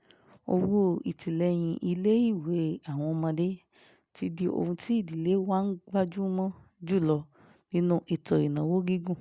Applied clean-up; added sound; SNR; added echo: none; none; none; none.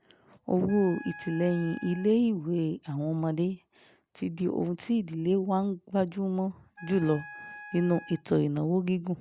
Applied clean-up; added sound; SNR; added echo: none; Wind instrument, woodwind instrument; 18 dB; none.